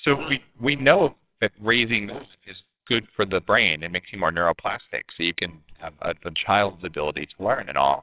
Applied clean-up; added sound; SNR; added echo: neural separator model SepFormer WHAMR!.